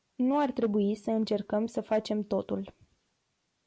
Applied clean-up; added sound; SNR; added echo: none; none; none; none.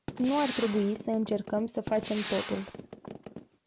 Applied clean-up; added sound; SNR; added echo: none; Gunshot, gunfire; 7 dB; none.